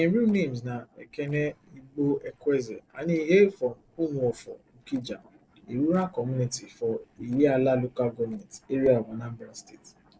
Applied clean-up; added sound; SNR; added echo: neural separator model SepFormer DNS4.